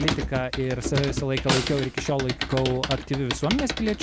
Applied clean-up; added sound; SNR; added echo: none; Snare drum + Computer keyboard; 3 dB; none.